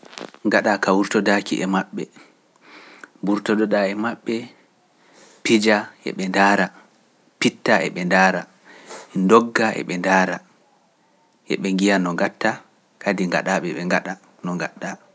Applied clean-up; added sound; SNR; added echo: none; none; none; none.